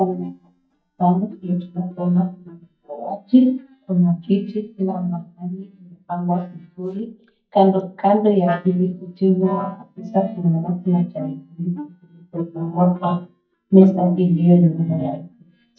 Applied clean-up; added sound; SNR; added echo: neural mask model DeepFilterNet 3.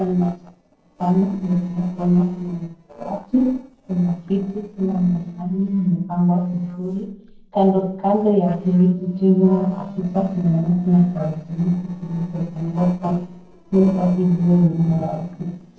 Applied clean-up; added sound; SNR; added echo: neural separator model SepFormer DNS4.